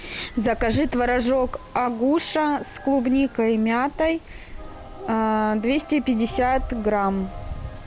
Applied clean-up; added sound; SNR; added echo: none; Wind; 14 dB; none.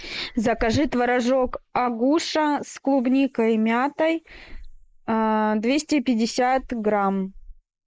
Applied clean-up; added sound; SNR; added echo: neural mask model Resemble Enhance denoiser.